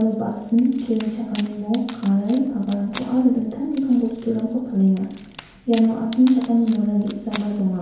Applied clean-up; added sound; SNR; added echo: none; Wood; 16 dB; reverberation time 1.0 s.